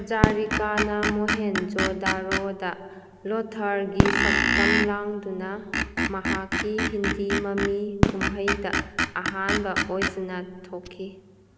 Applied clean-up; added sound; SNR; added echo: none; Screech + Fireworks; -2 dB; none.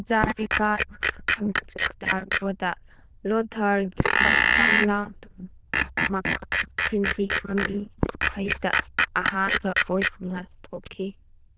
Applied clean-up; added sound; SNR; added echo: neural diffusion model UNIVERSE++.